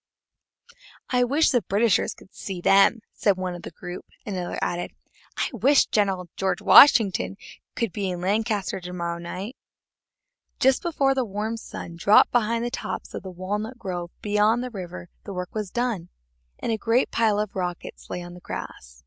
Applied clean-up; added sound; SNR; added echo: none; none; none; none.